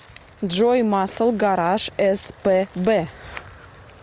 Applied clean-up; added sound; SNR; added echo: none; none; none; none.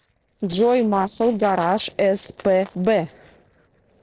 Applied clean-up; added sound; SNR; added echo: neural separator model SepFormer DNS4.